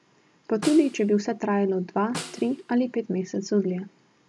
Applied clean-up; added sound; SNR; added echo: none; Snare drum; 16 dB; none.